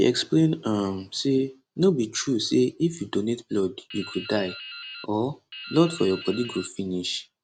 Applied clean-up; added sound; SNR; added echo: none; Drip; 15 dB; none.